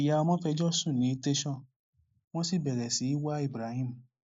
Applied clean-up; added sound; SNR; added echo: neural mask model Resemble Enhance denoiser.